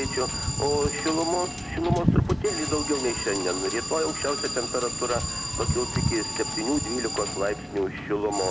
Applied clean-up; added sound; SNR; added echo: none; Wind / Boat, Water vehicle + Alarm; 1 dB; none.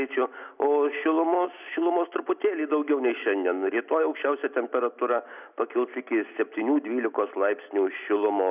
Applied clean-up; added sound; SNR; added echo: none; none; none; none.